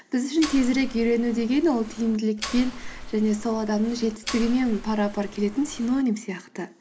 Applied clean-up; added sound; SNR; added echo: none; Mechanisms; 11 dB; none.